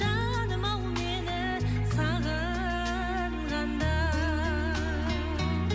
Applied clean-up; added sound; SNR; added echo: none; none; none; none.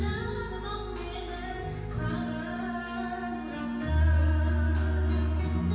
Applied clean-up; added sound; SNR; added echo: none; none; none; reverberation time 1.1 s.